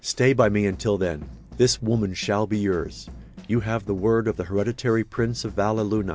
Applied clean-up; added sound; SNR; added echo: none; Drum / Drum kit; 18 dB; none.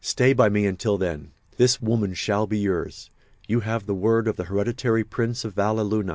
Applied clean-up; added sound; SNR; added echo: none; none; none; none.